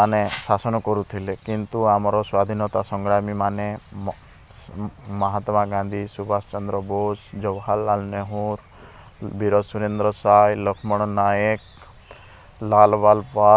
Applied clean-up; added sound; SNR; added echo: none; Whoosh, swoosh, swish; 16 dB; none.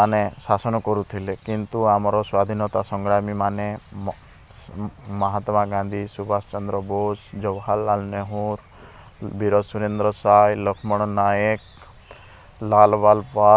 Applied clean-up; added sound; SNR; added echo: none; none; none; none.